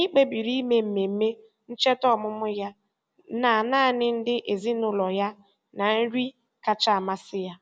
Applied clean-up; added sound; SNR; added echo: none; none; none; none.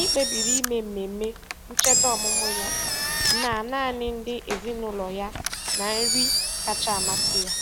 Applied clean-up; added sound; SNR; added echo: none; Engine; -3 dB; none.